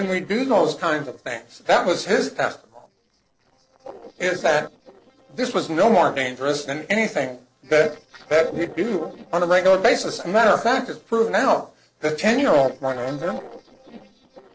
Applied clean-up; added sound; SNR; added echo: neural separator model SepFormer DNS4.